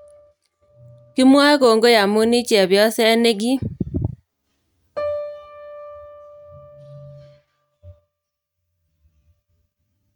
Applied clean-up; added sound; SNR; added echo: neural mask model RNNoise.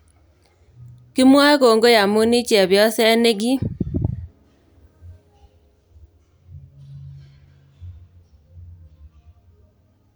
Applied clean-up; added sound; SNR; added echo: none; none; none; none.